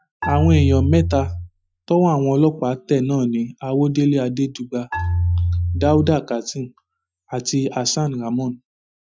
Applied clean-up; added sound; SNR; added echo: classical method Wiener filter.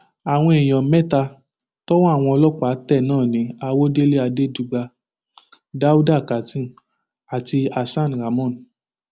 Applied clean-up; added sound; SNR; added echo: none; none; none; none.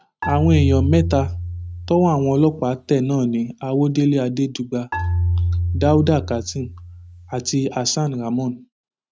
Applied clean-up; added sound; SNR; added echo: neural mask model RNNoise.